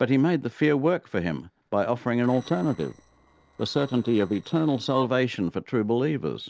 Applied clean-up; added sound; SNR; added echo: neural separator model SepFormer DNS4.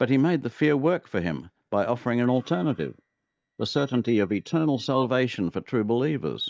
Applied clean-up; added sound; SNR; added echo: neural mask model DeepFilterNet 3.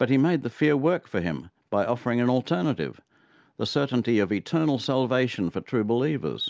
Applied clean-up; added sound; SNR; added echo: none; none; none; none.